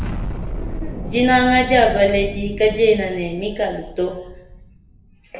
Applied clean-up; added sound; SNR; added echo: none; Explosion; 9 dB; reverberation time 0.8 s.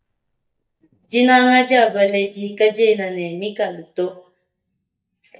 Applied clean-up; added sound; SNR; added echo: neural mask model DeepFilterNet 3.